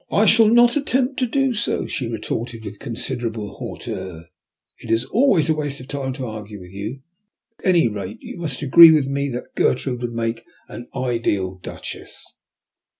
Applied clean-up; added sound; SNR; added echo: none; none; none; none.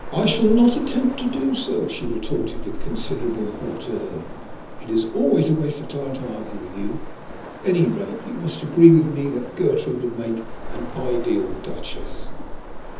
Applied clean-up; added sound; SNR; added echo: none; Waves, surf; 8 dB; reverberation time 1.2 s.